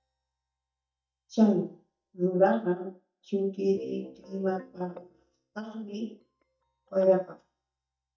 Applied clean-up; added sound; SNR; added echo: neural mask model DeepFilterNet 3.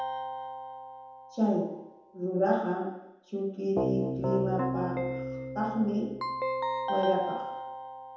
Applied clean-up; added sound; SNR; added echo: none; Keyboard (musical); 3 dB; reverberation time 0.9 s.